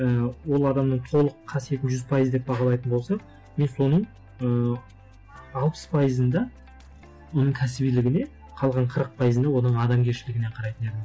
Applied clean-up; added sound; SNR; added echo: none; none; none; none.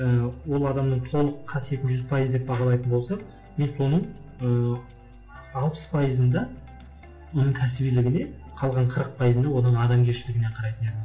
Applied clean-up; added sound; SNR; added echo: none; none; none; reverberation time 0.7 s.